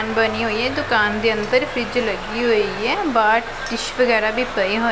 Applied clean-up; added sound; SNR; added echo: none; none; none; none.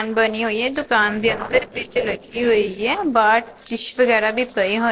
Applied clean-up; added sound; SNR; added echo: neural separator model SepFormer DNS4.